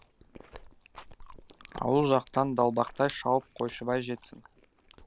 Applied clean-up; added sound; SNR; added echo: none; Chewing, mastication; 19 dB; none.